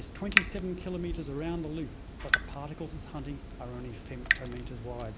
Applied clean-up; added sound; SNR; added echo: none; Drip / Water tap, faucet; -4 dB; none.